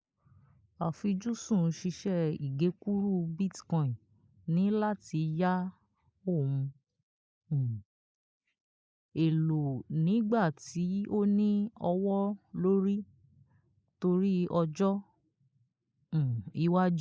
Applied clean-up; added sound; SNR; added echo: neural mask model Resemble Enhance denoiser.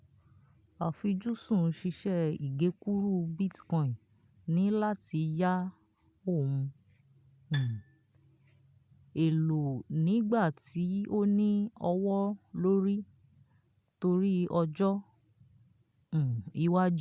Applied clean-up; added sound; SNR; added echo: none; Bowed string instrument; 19 dB; none.